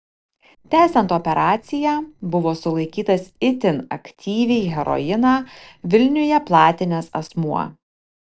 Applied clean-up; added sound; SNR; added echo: neural separator model SepFormer DNS4.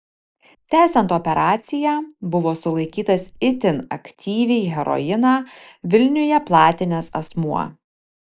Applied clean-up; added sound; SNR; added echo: neural mask model Resemble Enhance denoiser.